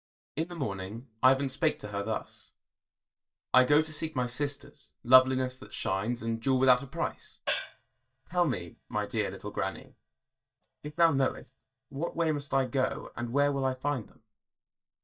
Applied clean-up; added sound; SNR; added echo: neural mask model DeepFilterNet 3.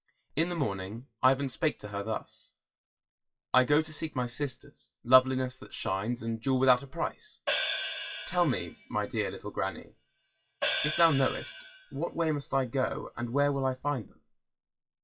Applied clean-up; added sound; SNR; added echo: classical method WPE with log-MMSE.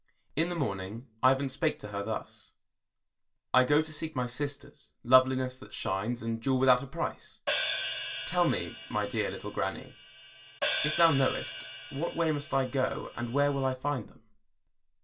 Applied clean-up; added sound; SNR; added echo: none; Hi-hat; 4 dB; reverberation time 0.2 s.